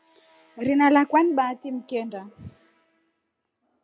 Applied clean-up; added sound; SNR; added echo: none; none; none; none.